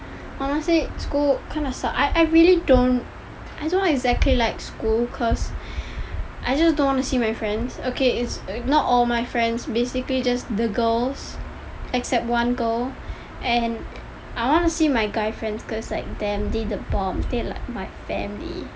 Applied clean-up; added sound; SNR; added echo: none; none; none; none.